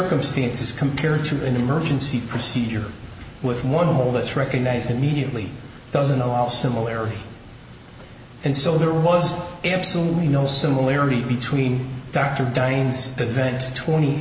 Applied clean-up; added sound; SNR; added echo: none; none; none; none.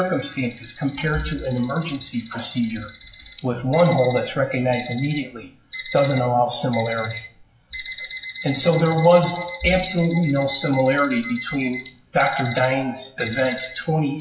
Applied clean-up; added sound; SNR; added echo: classical method WPE with log-MMSE.